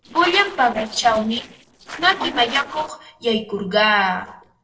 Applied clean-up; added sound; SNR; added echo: neural separator model SepFormer DNS4.